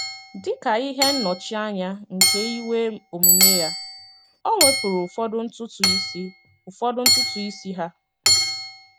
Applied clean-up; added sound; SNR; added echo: none; Bicycle bell + Hammer / Chink, clink; -3 dB; none.